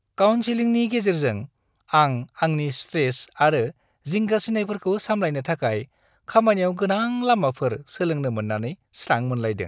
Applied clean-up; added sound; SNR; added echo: none; none; none; none.